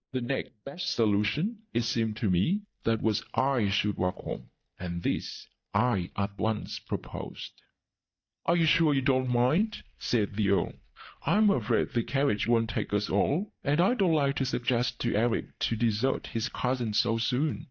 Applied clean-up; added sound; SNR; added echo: neural mask model DeepFilterNet 3.